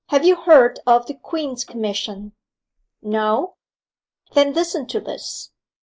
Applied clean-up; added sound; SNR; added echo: neural mask model Resemble Enhance denoiser.